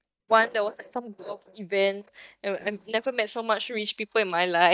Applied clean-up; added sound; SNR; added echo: neural mask model DeepFilterNet 3.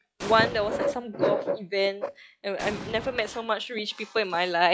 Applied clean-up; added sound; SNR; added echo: classical method log-MMSE.